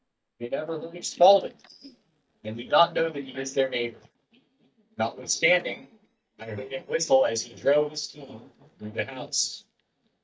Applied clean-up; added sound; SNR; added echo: neural mask model DeepFilterNet 3.